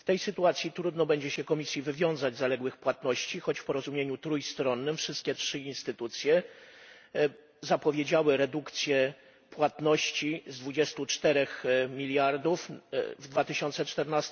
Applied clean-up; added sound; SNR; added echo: none; none; none; none.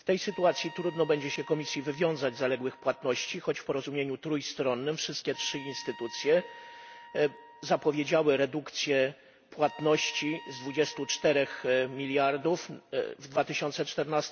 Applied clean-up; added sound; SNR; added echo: none; Trumpet; 19 dB; none.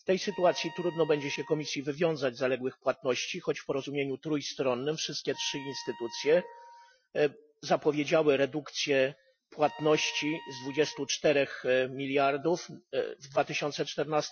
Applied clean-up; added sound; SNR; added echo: classical method Wiener filter.